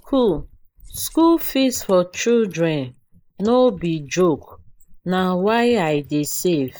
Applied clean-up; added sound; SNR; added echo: neural mask model Resemble Enhance denoiser.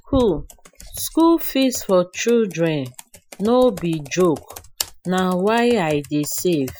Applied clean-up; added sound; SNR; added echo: classical method Wiener filter.